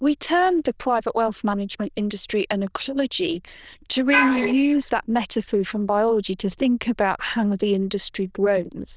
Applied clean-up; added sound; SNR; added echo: neural diffusion model UNIVERSE++.